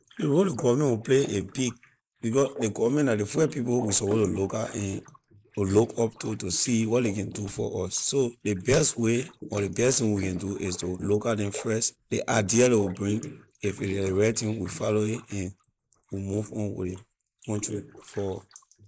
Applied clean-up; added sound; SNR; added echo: neural mask model Resemble Enhance denoiser.